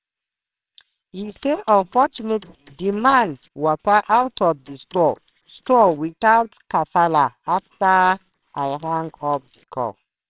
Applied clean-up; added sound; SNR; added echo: neural separator model SepFormer WHAMR!.